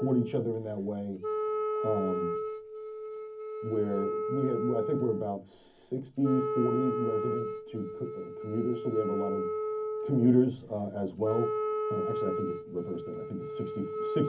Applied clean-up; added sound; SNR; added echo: none; Wind instrument, woodwind instrument; 2 dB; reverberation time 0.3 s.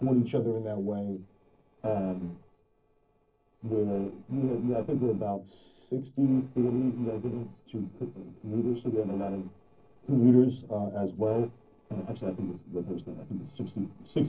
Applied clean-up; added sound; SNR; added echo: neural separator model SepFormer DNS4.